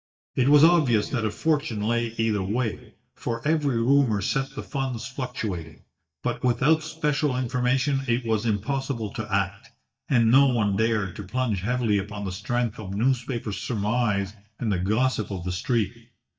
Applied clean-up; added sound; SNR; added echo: neural mask model DeepFilterNet 3.